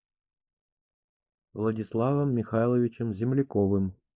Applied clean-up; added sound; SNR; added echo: neural mask model Resemble Enhance denoiser.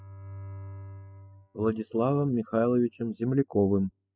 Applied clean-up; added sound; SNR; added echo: classical method spectral subtraction.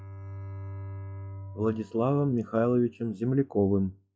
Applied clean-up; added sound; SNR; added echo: classical method log-MMSE.